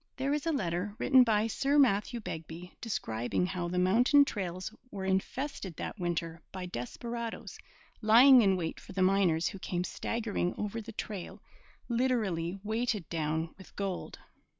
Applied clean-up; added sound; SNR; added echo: none; none; none; none.